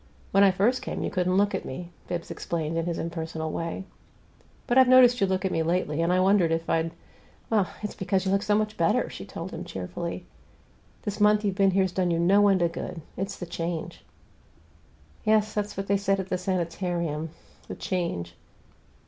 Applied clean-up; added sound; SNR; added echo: none; none; none; none.